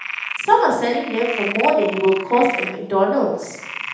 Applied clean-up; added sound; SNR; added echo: none; Frog; 10 dB; reverberation time 0.8 s.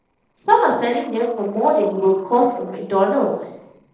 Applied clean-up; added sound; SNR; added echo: neural separator model SepFormer DNS4.